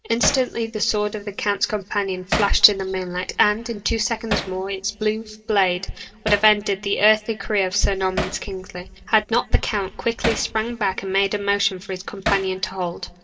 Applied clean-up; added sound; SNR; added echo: none; Hammer; 11 dB; reverberation time 1.7 s.